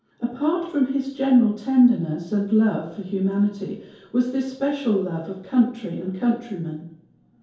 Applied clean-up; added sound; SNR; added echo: none; none; none; reverberation time 2.4 s.